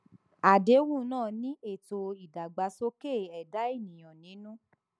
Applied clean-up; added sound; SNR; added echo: none; none; none; none.